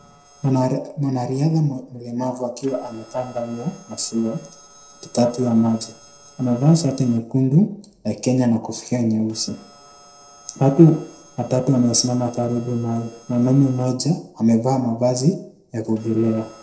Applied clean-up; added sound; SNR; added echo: neural separator model SepFormer DNS4.